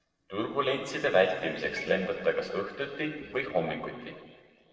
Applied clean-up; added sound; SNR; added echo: neural separator model SepFormer DNS4.